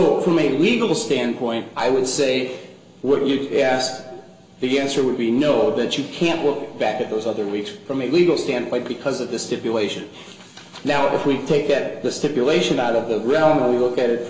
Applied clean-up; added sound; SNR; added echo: none; none; none; reverberation time 0.4 s.